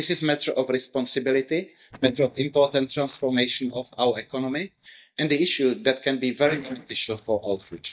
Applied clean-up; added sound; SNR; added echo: neural mask model DeepFilterNet 3.